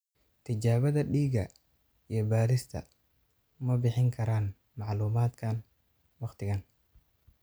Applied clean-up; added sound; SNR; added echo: none; none; none; none.